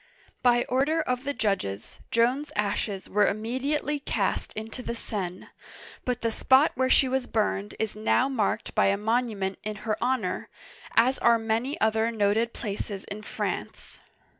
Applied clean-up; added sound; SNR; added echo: none; none; none; none.